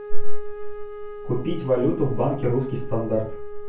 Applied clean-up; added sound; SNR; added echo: none; Wind instrument, woodwind instrument; 17 dB; reverberation time 0.3 s.